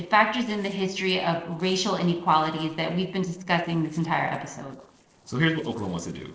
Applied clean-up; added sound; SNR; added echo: neural separator model SepFormer DNS4.